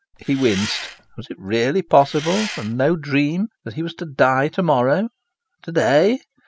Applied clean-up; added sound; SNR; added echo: none; Engine; 12 dB; none.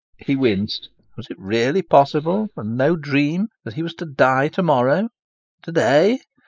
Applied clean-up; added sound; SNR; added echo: neural mask model Resemble Enhance denoiser.